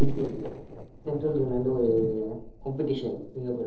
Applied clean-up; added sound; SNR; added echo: neural separator model SepFormer DNS4.